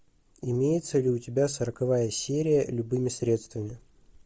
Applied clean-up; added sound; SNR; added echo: none; none; none; none.